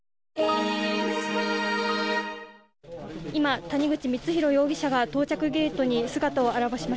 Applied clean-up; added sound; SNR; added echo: none; none; none; none.